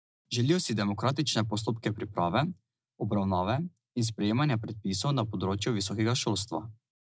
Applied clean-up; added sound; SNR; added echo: none; none; none; none.